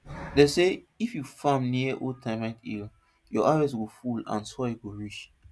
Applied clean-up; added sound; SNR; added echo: none; none; none; none.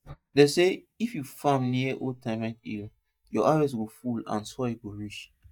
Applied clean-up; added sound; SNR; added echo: neural mask model DeepFilterNet 3.